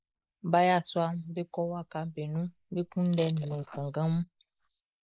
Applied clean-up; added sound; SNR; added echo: neural mask model Resemble Enhance denoiser.